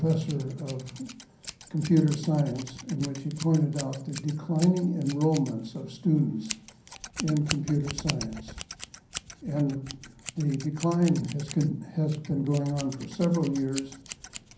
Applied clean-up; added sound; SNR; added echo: none; Scissors; 14 dB; reverberation time 0.6 s.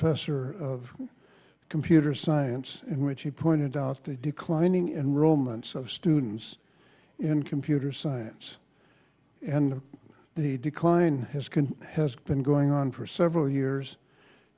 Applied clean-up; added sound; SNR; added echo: none; none; none; none.